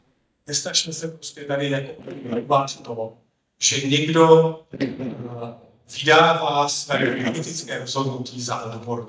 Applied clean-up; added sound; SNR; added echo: neural mask model DeepFilterNet 3.